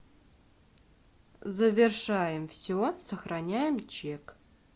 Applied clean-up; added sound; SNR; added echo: none; none; none; none.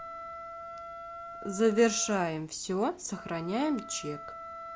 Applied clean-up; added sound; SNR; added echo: none; Wind instrument, woodwind instrument; 12 dB; none.